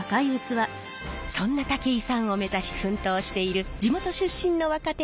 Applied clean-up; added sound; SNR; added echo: none; none; none; none.